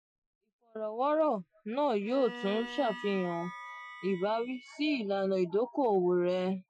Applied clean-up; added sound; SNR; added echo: classical method Wiener filter.